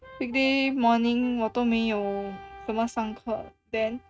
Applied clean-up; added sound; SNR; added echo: neural mask model RNNoise.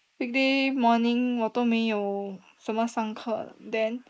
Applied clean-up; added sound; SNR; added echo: neural mask model Resemble Enhance denoiser.